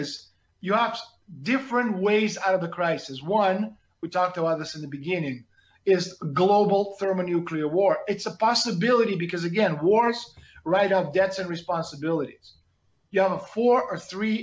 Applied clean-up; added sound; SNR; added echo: none; none; none; none.